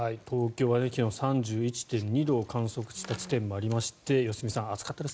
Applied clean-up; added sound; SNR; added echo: none; none; none; none.